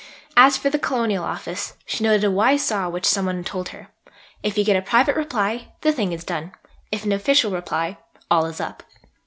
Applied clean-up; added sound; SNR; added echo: none; none; none; none.